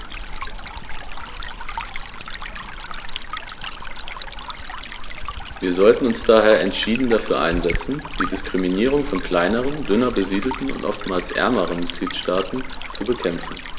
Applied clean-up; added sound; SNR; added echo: none; Stream; 7 dB; none.